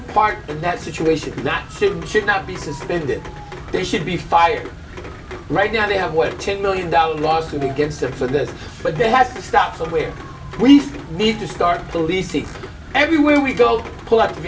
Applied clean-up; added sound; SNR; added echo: none; Rain; 14 dB; reverberation time 0.2 s.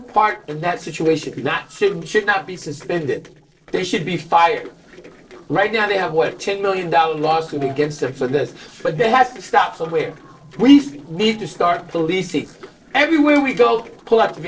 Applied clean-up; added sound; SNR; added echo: neural separator model SepFormer DNS4.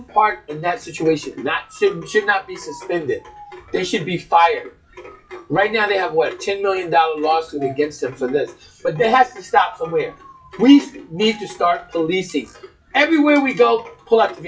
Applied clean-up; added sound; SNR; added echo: classical method WPE with log-MMSE.